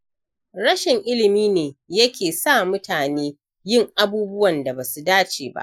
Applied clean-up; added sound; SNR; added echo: neural mask model Resemble Enhance denoiser.